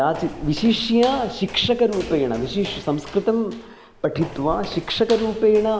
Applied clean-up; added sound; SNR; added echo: none; Walk, footsteps; 16 dB; none.